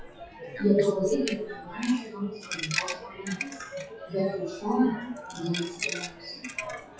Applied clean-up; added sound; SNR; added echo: classical method WPE with log-MMSE.